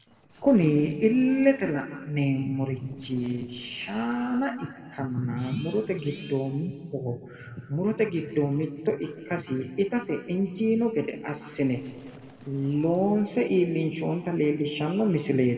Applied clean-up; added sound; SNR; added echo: neural separator model SepFormer DNS4.